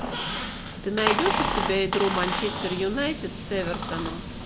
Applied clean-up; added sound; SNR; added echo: none; Squeak; 1 dB; none.